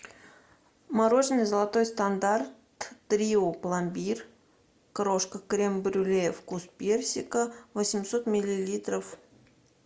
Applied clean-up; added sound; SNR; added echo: none; none; none; none.